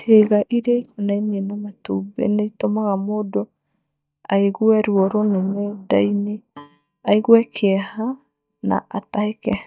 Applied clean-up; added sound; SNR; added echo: neural mask model DeepFilterNet 3.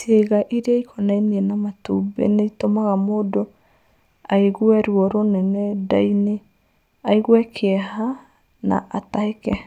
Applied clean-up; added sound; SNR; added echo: none; none; none; none.